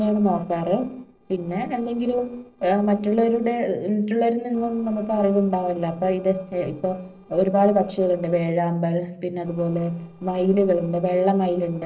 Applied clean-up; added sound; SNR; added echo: neural separator model SepFormer DNS4.